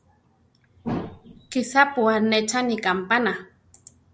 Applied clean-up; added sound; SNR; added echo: none; none; none; none.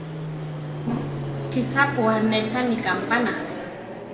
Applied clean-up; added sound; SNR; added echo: none; Fixed-wing aircraft, airplane; 5 dB; reverberation time 1.9 s.